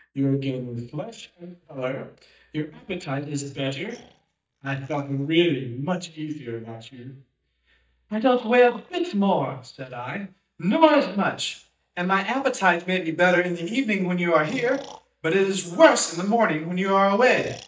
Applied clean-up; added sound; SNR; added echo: neural mask model DeepFilterNet 3.